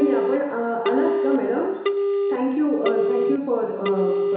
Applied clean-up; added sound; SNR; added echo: none; Telephone; 0 dB; reverberation time 1.0 s.